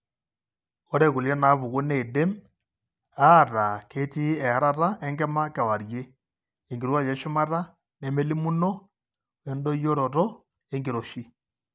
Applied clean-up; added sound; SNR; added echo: none; none; none; none.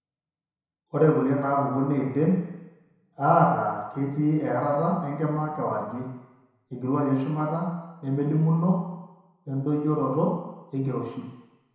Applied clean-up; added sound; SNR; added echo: none; none; none; reverberation time 1.0 s.